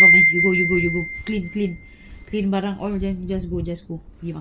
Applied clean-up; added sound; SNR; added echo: none; Wind chime; -3 dB; none.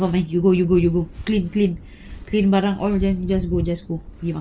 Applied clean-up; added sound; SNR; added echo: none; none; none; none.